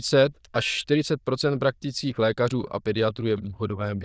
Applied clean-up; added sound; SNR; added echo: neural diffusion model UNIVERSE++.